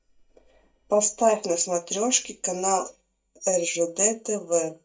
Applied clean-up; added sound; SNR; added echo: neural mask model DeepFilterNet 3.